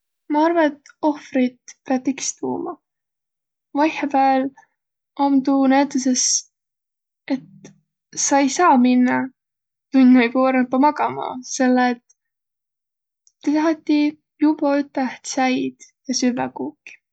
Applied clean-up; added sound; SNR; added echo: none; none; none; none.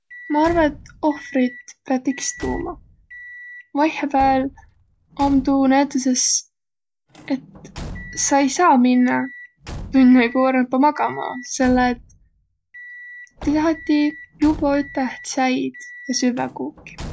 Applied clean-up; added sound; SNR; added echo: none; Slam / Truck / Car + Microwave oven; 17 dB; none.